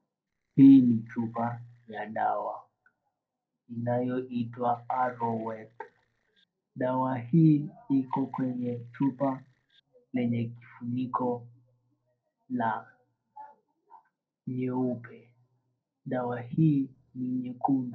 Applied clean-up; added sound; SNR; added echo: neural separator model SepFormer DNS4.